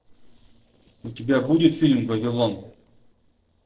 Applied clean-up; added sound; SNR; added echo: neural separator model SepFormer DNS4.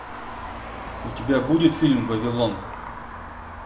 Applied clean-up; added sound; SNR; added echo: none; Traffic noise, roadway noise; 11 dB; reverberation time 0.5 s.